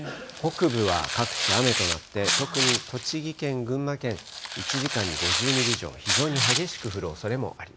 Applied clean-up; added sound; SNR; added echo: none; Tearing; 1 dB; none.